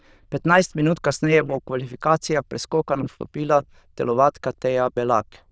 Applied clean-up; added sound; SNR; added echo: neural diffusion model UNIVERSE++.